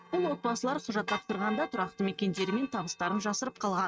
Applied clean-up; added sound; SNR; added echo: neural mask model RNNoise.